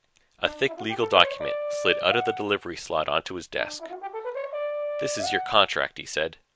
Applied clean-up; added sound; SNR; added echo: none; Brass instrument; 6 dB; none.